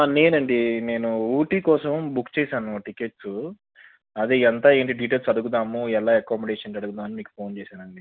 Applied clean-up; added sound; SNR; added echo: none; none; none; none.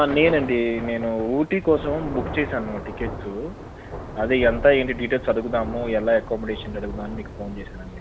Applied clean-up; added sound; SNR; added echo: none; Thunder / Rain; 10 dB; none.